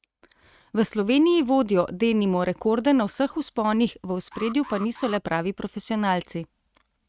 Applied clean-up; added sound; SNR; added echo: neural mask model RNNoise.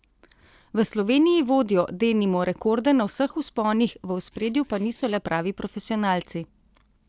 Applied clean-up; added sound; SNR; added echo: neural separator model SepFormer DNS4.